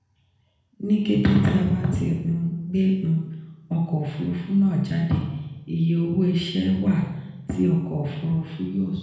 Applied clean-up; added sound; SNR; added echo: none; none; none; reverberation time 1.0 s.